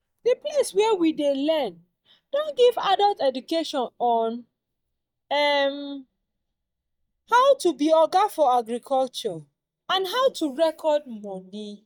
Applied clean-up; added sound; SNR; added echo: neural mask model DeepFilterNet 3.